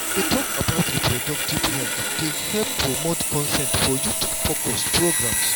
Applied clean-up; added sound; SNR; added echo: none; Sawing; -1 dB; none.